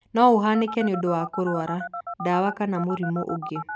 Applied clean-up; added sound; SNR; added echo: none; Telephone; 10 dB; none.